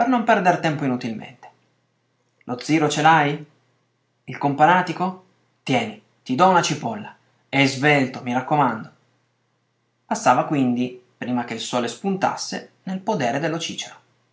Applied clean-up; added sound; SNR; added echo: none; none; none; none.